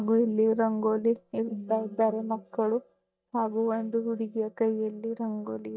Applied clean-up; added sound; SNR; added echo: neural mask model DeepFilterNet 3.